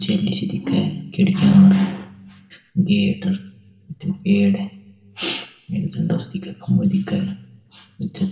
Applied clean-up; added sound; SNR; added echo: none; none; none; reverberation time 1.6 s.